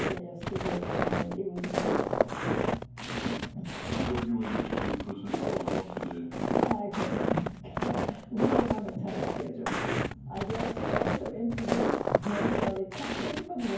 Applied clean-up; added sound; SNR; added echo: none; Walk, footsteps; -4 dB; reverberation time 0.9 s.